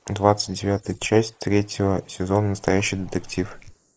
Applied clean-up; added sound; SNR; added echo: neural mask model Resemble Enhance denoiser.